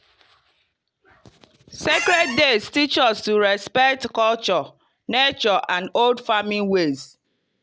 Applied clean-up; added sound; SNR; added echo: none; Squeak; 4 dB; none.